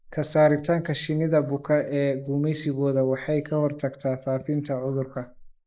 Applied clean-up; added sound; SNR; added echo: neural mask model Resemble Enhance denoiser.